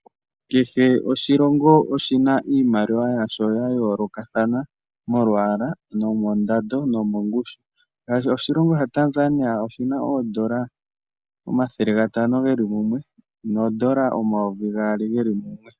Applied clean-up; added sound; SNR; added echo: none; none; none; none.